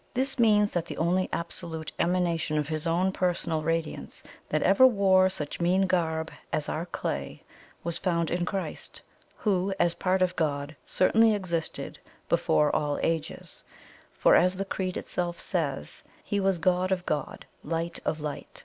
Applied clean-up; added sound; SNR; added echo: none; none; none; none.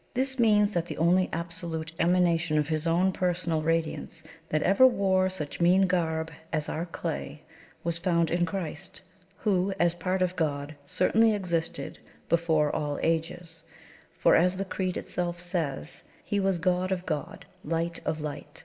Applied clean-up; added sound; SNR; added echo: none; none; none; reverberation time 0.8 s.